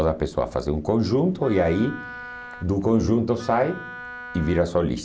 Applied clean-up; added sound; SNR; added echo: none; Wind instrument, woodwind instrument; 16 dB; none.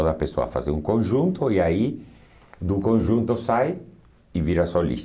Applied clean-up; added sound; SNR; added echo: none; none; none; none.